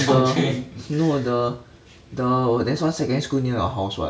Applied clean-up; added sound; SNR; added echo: none; none; none; none.